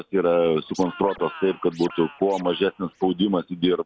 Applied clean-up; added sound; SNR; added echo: none; Scratching (performance technique); 19 dB; none.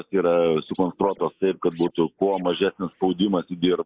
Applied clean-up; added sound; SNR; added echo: neural mask model Resemble Enhance denoiser.